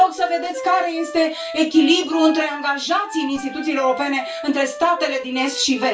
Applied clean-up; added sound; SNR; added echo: none; Wind instrument, woodwind instrument; 13 dB; reverberation time 0.3 s.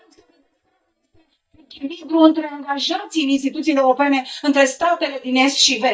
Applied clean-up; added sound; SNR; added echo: neural mask model DeepFilterNet 3.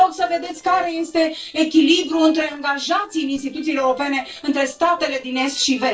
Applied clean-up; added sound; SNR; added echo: neural separator model SepFormer DNS4.